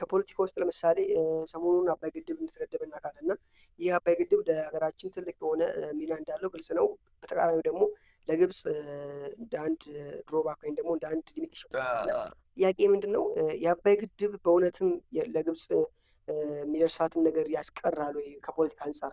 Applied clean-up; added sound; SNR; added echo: neural diffusion model UNIVERSE++.